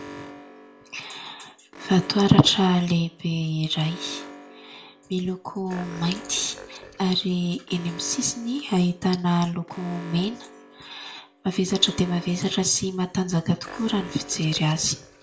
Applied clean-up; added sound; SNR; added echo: none; Alarm; 17 dB; reverberation time 0.3 s.